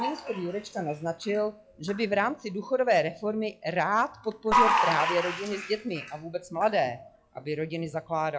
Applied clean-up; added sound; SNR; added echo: classical method log-MMSE.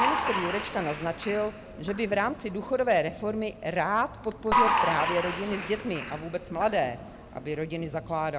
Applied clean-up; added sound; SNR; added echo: none; Applause / Crowd; 3 dB; none.